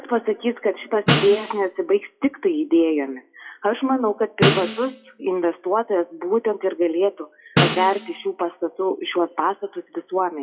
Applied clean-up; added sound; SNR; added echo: classical method WPE with log-MMSE.